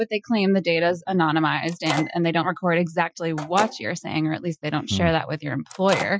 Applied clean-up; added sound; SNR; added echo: classical method Wiener filter.